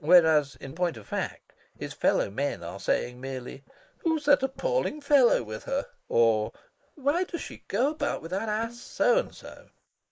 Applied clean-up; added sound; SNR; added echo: neural mask model Resemble Enhance denoiser.